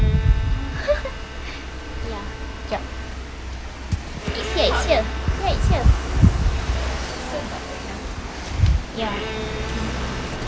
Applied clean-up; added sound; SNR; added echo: none; Livestock, farm animals, working animals + Bowed string instrument; 13 dB; none.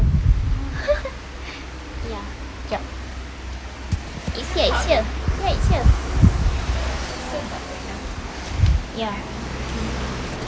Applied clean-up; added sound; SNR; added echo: none; none; none; none.